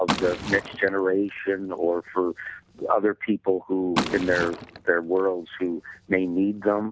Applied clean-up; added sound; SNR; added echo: none; Liquid; 10 dB; none.